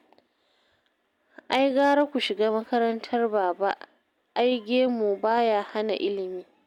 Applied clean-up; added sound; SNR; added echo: none; none; none; none.